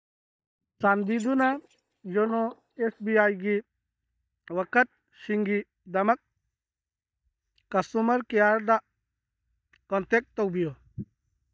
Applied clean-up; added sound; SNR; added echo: neural mask model DeepFilterNet 3.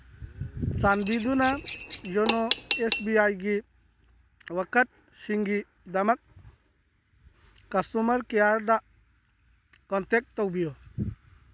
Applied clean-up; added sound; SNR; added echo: none; Cutlery, silverware / Dishes, pots, and pans; 1 dB; none.